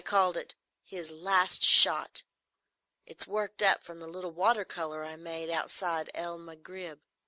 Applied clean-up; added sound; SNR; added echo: none; none; none; none.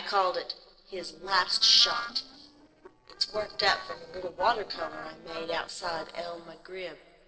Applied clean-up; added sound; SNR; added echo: neural separator model SepFormer DNS4.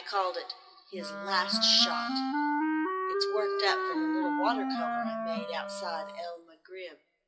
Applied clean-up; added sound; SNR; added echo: classical method WPE with log-MMSE.